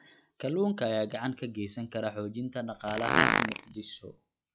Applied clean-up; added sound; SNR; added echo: classical method log-MMSE.